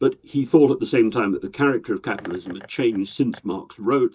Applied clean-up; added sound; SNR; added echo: neural mask model DeepFilterNet 3.